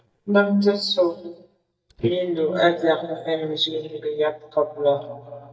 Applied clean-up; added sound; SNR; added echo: neural mask model DeepFilterNet 3.